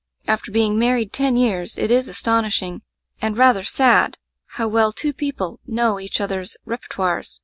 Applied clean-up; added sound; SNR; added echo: none; none; none; none.